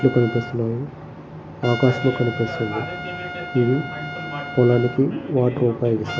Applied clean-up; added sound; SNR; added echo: none; Trumpet; 12 dB; reverberation time 1.3 s.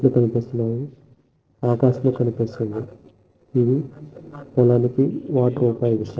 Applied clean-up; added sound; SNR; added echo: neural separator model SepFormer DNS4.